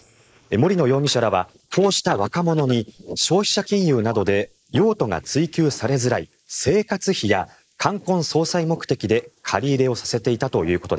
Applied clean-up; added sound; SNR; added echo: neural mask model Resemble Enhance denoiser.